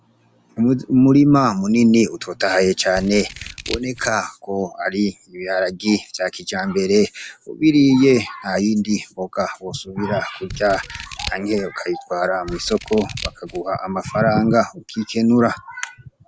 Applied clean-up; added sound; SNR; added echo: none; Scissors; 14 dB; none.